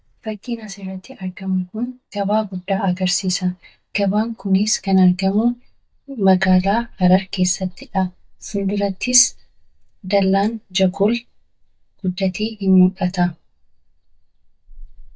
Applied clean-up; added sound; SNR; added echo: neural mask model DeepFilterNet 3.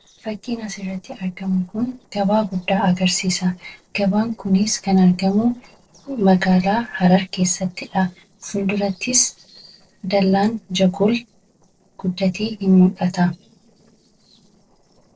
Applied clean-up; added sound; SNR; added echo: neural separator model SepFormer DNS4.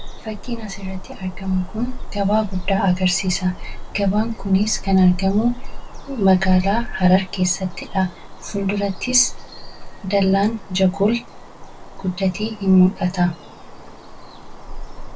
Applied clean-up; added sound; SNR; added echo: none; Bird vocalization, bird call, bird song; 8 dB; reverberation time 0.1 s.